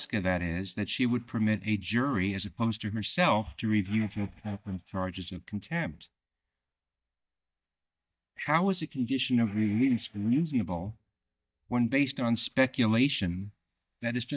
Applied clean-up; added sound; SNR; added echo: neural mask model DeepFilterNet 3.